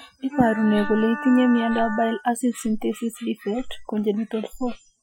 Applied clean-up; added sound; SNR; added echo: classical method Wiener filter.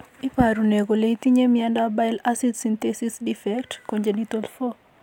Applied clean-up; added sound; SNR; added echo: none; none; none; none.